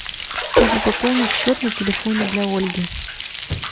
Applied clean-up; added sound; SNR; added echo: none; Bathtub (filling or washing) + Frying (food); 1 dB; none.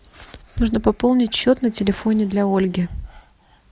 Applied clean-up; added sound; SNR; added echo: none; none; none; none.